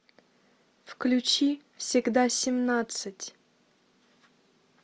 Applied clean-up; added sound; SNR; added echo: none; none; none; none.